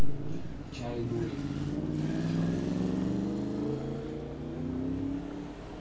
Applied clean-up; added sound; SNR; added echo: none; Car passing by / Traffic noise, roadway noise / Engine; 0 dB; reverberation time 0.3 s.